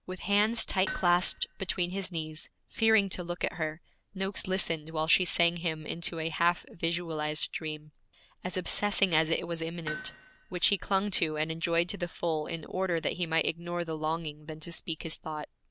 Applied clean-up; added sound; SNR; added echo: none; Hammer; 14 dB; none.